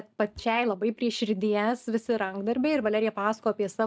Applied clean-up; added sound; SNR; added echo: neural mask model DeepFilterNet 3.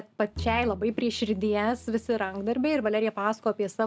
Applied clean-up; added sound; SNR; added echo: none; Bowed string instrument; 15 dB; none.